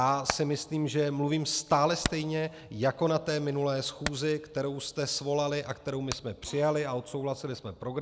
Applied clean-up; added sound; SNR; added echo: none; Hammer; 13 dB; none.